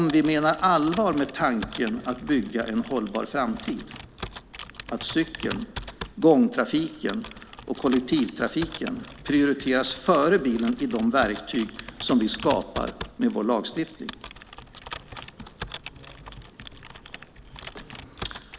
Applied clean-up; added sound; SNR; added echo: none; Computer keyboard; 14 dB; none.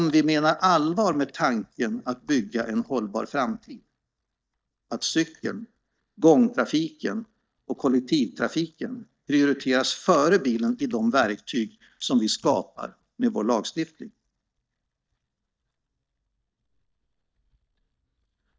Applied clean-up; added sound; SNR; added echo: neural mask model DeepFilterNet 3.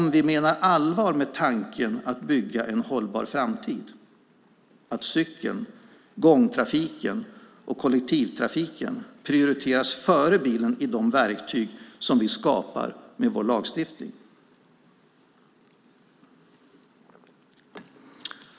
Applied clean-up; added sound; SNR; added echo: none; none; none; none.